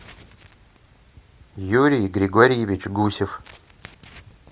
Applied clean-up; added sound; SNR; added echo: none; none; none; none.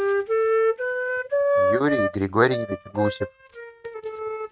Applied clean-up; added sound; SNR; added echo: neural mask model RNNoise.